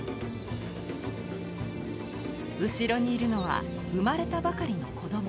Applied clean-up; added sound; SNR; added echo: none; Keyboard (musical); 15 dB; none.